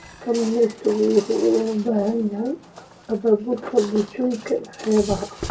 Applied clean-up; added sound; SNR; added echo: none; Walk, footsteps; 18 dB; reverberation time 0.2 s.